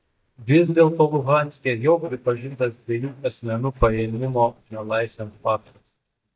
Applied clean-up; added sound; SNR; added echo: neural mask model DeepFilterNet 3.